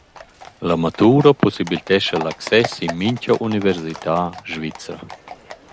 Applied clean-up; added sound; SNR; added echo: none; Livestock, farm animals, working animals; 15 dB; none.